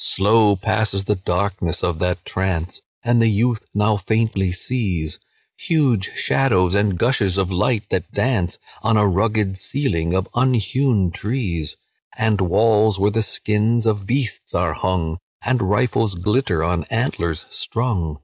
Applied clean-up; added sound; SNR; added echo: none; none; none; none.